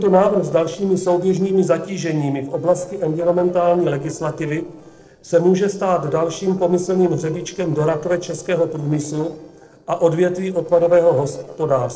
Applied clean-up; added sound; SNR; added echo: neural separator model SepFormer DNS4.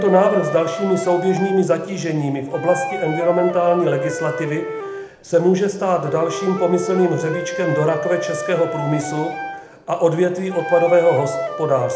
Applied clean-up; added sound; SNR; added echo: none; Wind instrument, woodwind instrument; 8 dB; reverberation time 0.7 s.